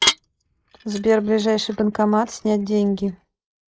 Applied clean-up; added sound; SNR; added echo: neural mask model Resemble Enhance denoiser.